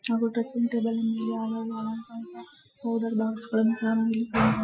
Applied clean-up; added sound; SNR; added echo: classical method Wiener filter.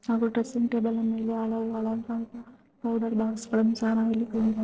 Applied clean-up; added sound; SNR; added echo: neural separator model SepFormer DNS4.